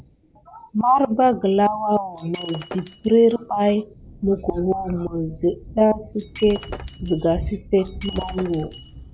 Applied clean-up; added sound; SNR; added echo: none; Shatter + Thunder; 15 dB; none.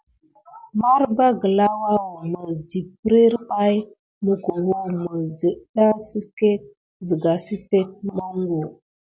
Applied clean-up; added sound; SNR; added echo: none; none; none; none.